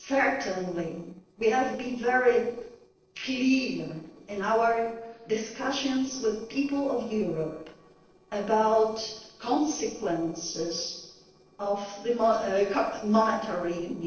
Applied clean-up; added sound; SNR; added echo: neural separator model SepFormer DNS4.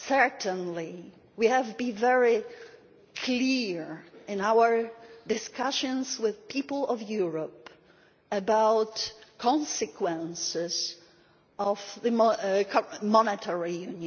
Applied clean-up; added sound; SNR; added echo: none; none; none; none.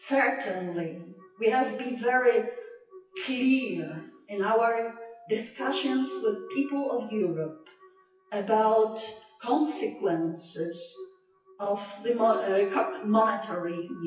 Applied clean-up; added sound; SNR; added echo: classical method WPE with log-MMSE.